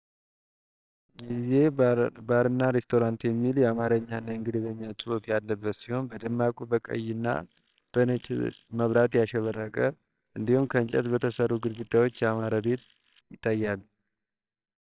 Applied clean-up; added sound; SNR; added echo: neural separator model SepFormer WHAMR!.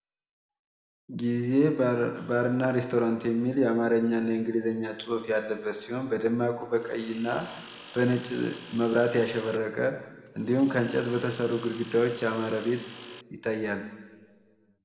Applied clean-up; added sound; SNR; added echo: none; Tools; 19 dB; reverberation time 1.4 s.